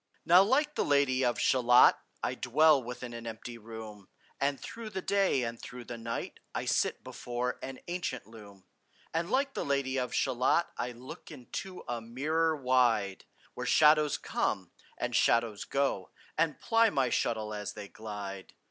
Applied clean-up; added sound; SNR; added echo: none; none; none; none.